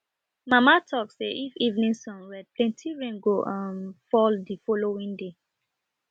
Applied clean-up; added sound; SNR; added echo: none; none; none; none.